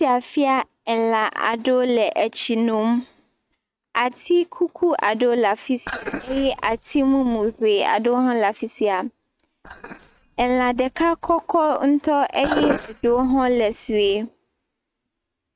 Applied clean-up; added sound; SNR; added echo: neural mask model RNNoise.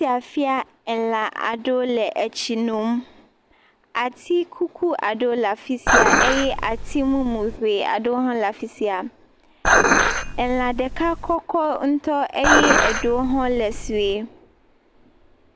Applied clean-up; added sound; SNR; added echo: none; Dishes, pots, and pans; -3 dB; none.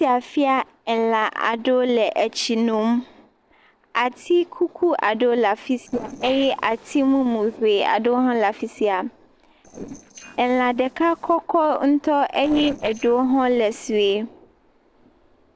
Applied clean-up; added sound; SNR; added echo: neural separator model SepFormer DNS4.